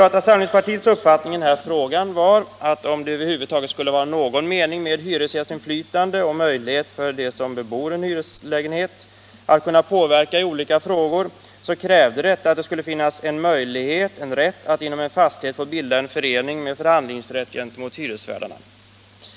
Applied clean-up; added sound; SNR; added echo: none; none; none; none.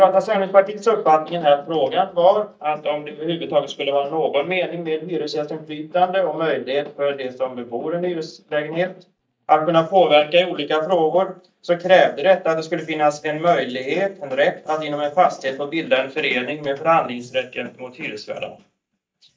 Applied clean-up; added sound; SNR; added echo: neural mask model DeepFilterNet 3.